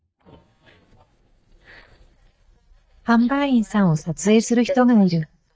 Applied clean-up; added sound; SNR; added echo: neural mask model DeepFilterNet 3.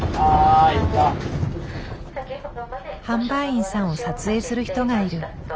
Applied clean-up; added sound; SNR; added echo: none; none; none; none.